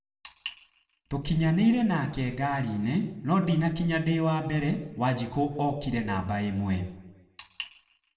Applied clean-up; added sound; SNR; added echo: none; none; none; reverberation time 0.7 s.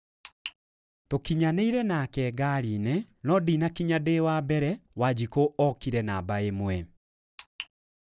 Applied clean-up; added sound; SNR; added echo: none; none; none; none.